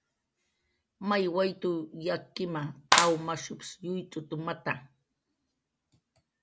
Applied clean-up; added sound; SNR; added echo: none; Clapping; -3 dB; none.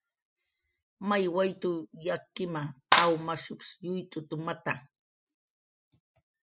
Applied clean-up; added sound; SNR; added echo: classical method spectral subtraction.